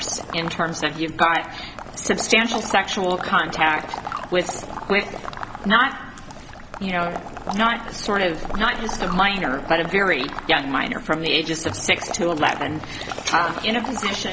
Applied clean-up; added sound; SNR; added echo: none; Water / Liquid; 11 dB; none.